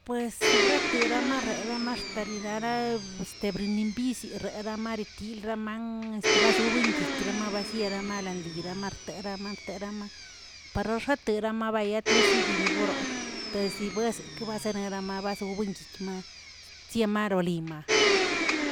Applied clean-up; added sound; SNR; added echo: none; Domestic sounds, home sounds; -1 dB; none.